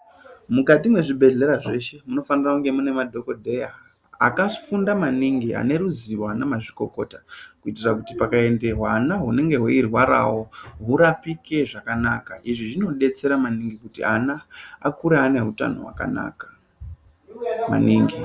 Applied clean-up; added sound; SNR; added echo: none; none; none; none.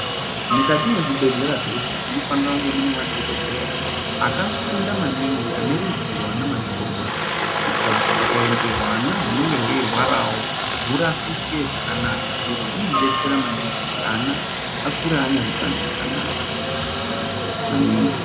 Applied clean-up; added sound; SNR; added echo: none; Aircraft; -1 dB; reverberation time 0.3 s.